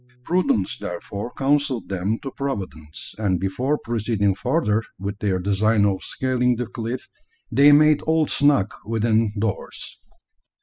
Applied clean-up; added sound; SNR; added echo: classical method spectral subtraction.